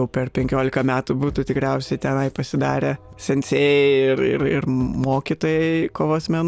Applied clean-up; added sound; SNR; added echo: none; Bass drum; 18 dB; none.